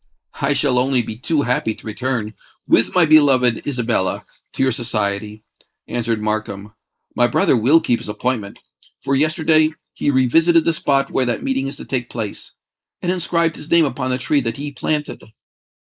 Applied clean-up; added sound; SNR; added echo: neural mask model Resemble Enhance denoiser.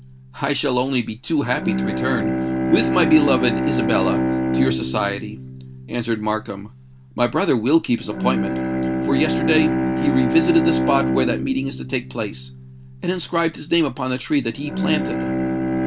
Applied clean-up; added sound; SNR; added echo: none; Bowed string instrument; 1 dB; none.